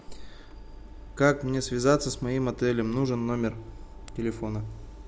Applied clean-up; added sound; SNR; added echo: none; none; none; none.